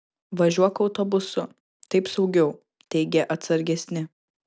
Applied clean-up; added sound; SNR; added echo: none; none; none; none.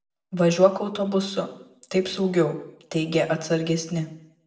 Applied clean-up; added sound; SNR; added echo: none; none; none; reverberation time 0.5 s.